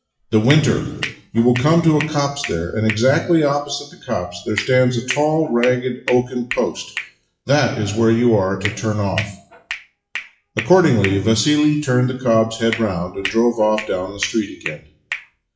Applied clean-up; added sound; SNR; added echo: classical method WPE with log-MMSE.